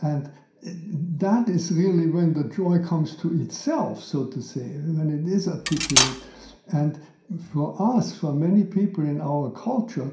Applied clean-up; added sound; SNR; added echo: none; Cutlery, silverware; 0 dB; reverberation time 0.5 s.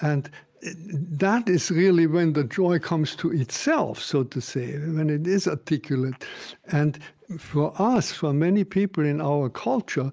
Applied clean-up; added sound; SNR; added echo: none; none; none; none.